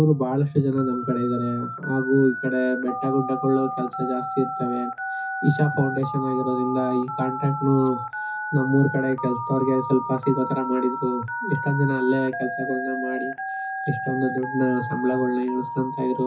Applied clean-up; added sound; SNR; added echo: classical method WPE with log-MMSE.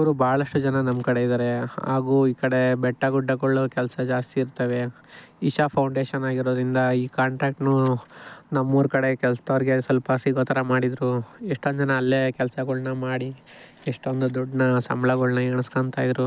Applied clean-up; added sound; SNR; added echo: none; none; none; none.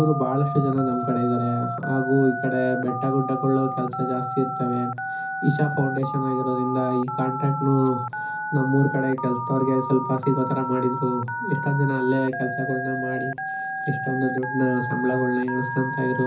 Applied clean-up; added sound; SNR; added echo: none; Telephone; 6 dB; reverberation time 0.5 s.